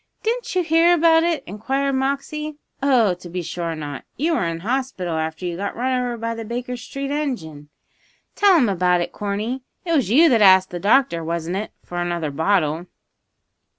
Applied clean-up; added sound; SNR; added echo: none; none; none; none.